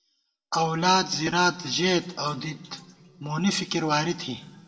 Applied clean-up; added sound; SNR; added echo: none; none; none; reverberation time 1.2 s.